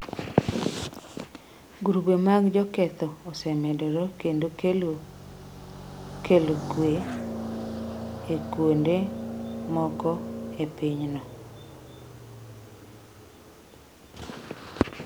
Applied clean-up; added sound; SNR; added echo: none; Car passing by; 11 dB; none.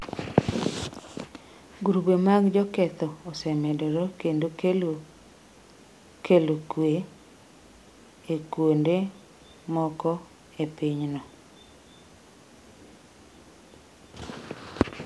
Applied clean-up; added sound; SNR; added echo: none; none; none; none.